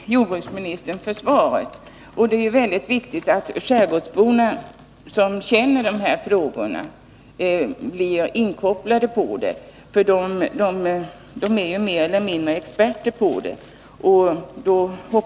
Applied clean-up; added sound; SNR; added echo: none; none; none; none.